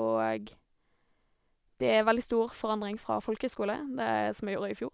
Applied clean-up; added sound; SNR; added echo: none; none; none; none.